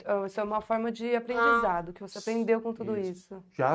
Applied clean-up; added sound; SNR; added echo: neural mask model RNNoise.